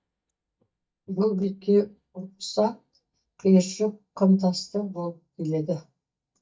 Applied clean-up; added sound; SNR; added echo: neural mask model DeepFilterNet 3.